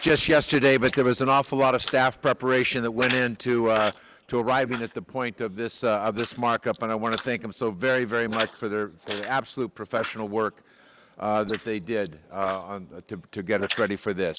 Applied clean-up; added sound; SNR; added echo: neural mask model Resemble Enhance denoiser.